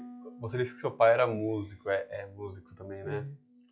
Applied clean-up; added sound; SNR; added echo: classical method log-MMSE.